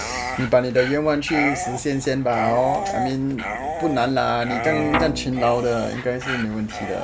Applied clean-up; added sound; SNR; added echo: none; Dog + Guitar; 6 dB; none.